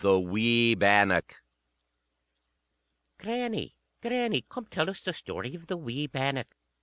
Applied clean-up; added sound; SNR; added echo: none; none; none; none.